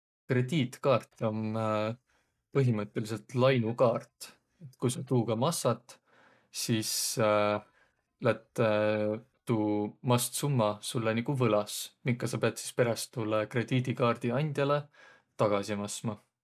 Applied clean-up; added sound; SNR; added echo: neural mask model DeepFilterNet 3.